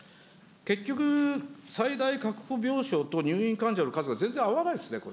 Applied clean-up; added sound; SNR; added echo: none; none; none; none.